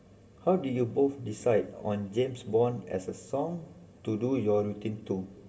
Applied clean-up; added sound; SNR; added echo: none; none; none; reverberation time 2.2 s.